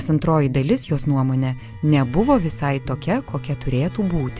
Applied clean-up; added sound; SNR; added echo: none; Bass guitar; 15 dB; none.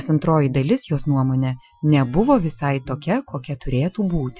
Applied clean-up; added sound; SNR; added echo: classical method Wiener filter.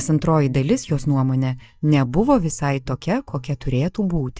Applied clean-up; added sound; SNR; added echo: neural mask model DeepFilterNet 3.